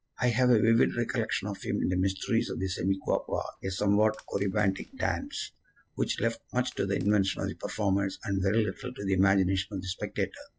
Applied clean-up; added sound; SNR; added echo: neural separator model SepFormer DNS4.